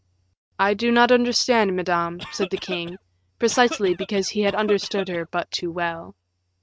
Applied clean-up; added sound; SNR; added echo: neural mask model RNNoise.